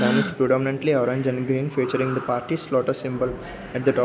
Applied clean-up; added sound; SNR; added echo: none; Gasp; 10 dB; none.